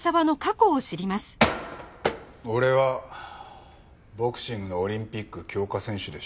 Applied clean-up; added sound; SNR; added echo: none; none; none; none.